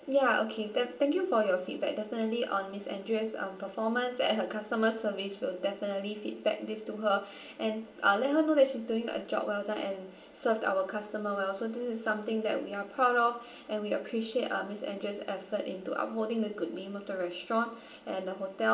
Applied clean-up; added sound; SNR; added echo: none; none; none; reverberation time 0.6 s.